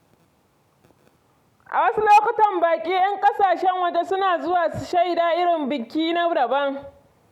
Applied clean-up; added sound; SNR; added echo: none; none; none; none.